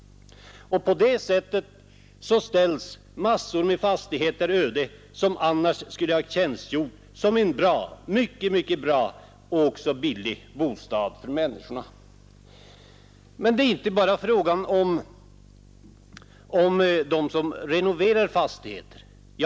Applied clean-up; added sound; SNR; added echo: none; none; none; none.